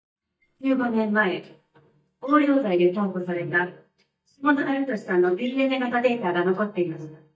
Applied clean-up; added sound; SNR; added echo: neural mask model DeepFilterNet 3.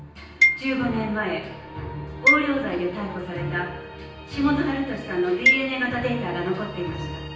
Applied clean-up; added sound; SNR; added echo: none; Marimba, xylophone; 0 dB; reverberation time 0.9 s.